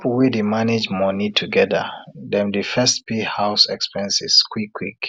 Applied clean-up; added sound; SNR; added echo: none; none; none; none.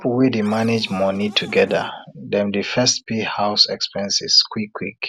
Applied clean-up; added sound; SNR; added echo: none; Cupboard open or close; 20 dB; none.